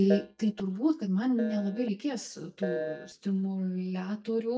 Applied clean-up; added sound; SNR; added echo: neural mask model DeepFilterNet 3.